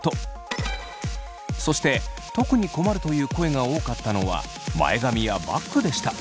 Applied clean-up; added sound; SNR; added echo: none; none; none; none.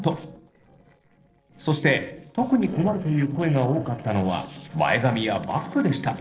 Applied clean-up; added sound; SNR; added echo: neural separator model SepFormer DNS4.